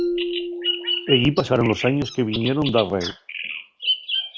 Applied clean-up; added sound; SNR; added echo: none; Bird vocalization, bird call, bird song + Marimba, xylophone; 4 dB; none.